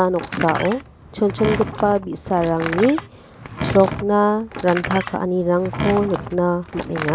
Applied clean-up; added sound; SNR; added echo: none; Door; 8 dB; none.